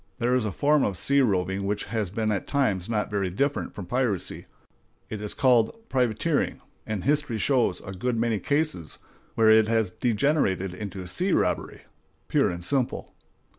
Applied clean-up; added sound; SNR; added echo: none; none; none; none.